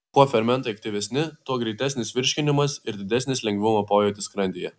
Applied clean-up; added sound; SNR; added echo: none; none; none; none.